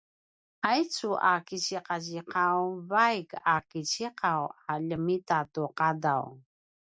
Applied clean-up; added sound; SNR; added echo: none; none; none; none.